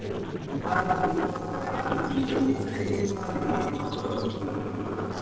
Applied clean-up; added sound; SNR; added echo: neural separator model SepFormer DNS4.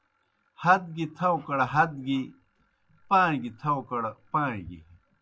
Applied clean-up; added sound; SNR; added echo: none; none; none; none.